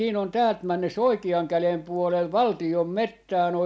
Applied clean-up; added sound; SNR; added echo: none; none; none; none.